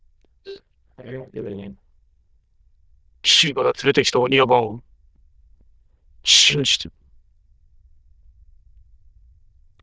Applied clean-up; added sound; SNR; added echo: neural diffusion model UNIVERSE++.